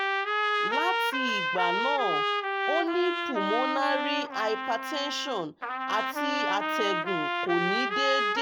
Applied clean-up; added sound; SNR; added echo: none; Trumpet; -3 dB; none.